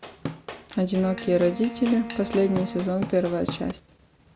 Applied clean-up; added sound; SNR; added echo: none; Wind instrument, woodwind instrument + Drum / Drum kit; 10 dB; none.